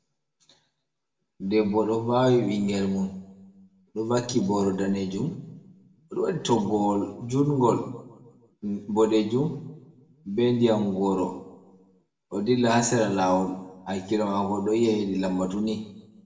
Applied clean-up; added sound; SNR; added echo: none; none; none; reverberation time 0.6 s.